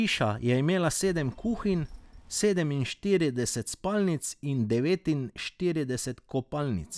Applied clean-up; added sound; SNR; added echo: none; Telephone; 18 dB; none.